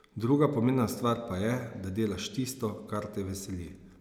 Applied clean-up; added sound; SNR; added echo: none; none; none; none.